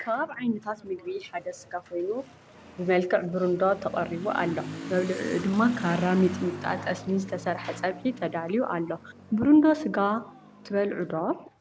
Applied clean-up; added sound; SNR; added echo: none; Motorcycle / Accelerating, revving, vroom; 15 dB; none.